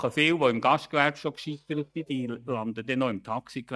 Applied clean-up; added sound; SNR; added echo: neural mask model DeepFilterNet 3.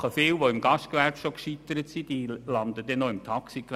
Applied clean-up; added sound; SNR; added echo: none; none; none; none.